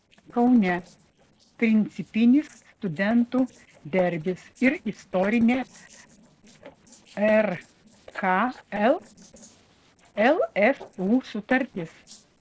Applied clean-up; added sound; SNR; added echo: neural separator model SepFormer DNS4.